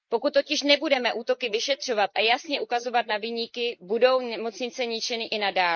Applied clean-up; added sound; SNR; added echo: neural mask model Resemble Enhance denoiser.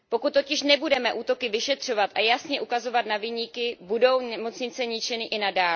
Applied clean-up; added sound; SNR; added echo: none; none; none; none.